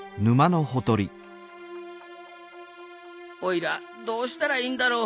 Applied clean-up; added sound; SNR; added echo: none; none; none; none.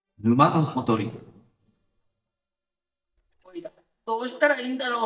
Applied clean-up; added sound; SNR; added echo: neural mask model DeepFilterNet 3.